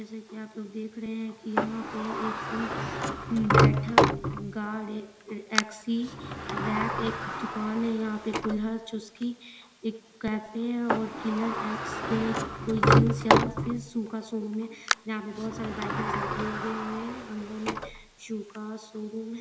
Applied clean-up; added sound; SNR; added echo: none; Sliding door; -3 dB; reverberation time 1.4 s.